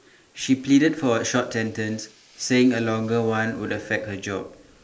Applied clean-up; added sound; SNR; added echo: neural mask model Resemble Enhance denoiser.